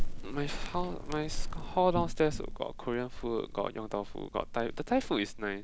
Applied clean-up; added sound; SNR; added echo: none; Crackle; 2 dB; none.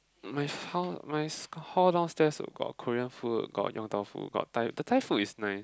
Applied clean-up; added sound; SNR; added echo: none; none; none; none.